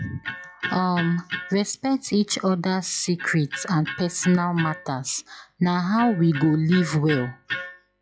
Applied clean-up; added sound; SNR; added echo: classical method log-MMSE.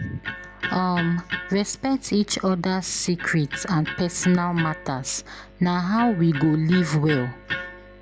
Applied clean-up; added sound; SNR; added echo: none; Electric guitar; 12 dB; none.